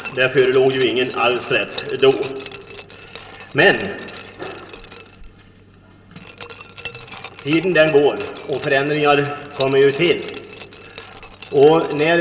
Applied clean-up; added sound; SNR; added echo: none; Glass; 18 dB; reverberation time 1.8 s.